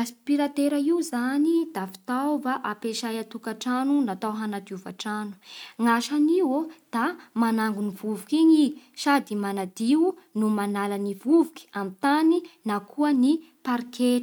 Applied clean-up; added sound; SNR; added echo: none; none; none; none.